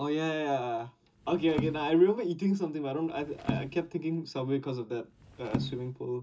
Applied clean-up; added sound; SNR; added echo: none; Percussion; 7 dB; reverberation time 0.2 s.